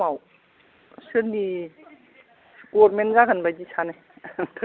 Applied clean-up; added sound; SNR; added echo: none; none; none; none.